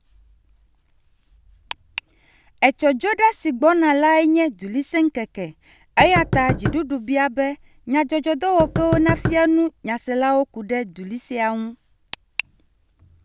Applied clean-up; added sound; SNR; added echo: none; Knock; 6 dB; none.